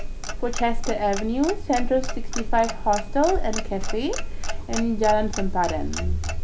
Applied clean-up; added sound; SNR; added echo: none; Clock; 0 dB; none.